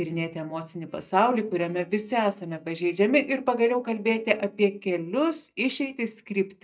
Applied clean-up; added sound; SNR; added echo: neural mask model DeepFilterNet 3.